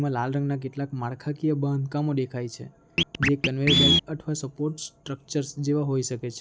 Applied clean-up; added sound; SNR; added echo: none; Scratching (performance technique); -1 dB; none.